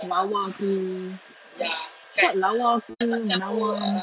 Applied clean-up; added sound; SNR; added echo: none; none; none; none.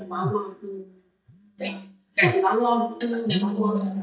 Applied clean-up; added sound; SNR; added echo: neural mask model DeepFilterNet 3.